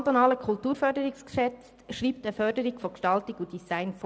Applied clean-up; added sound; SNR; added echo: none; none; none; none.